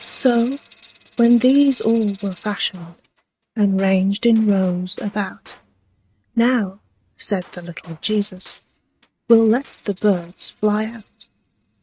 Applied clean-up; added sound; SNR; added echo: neural mask model RNNoise.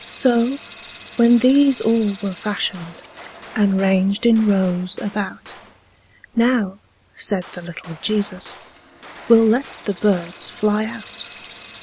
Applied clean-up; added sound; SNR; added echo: none; Sink (filling or washing) / Water tap, faucet + Gunshot, gunfire; 19 dB; none.